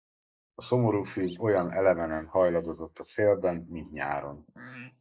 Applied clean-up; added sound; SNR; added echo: neural mask model Resemble Enhance denoiser.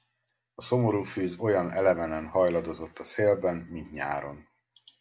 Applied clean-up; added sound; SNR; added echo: none; none; none; none.